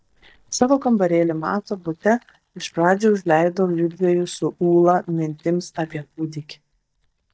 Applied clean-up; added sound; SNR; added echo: neural mask model DeepFilterNet 3.